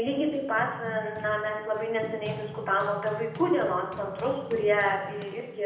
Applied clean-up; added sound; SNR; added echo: none; Run; 13 dB; reverberation time 0.8 s.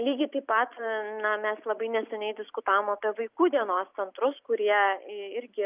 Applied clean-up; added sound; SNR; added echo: none; none; none; none.